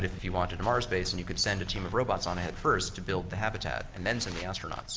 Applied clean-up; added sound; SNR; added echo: none; none; none; none.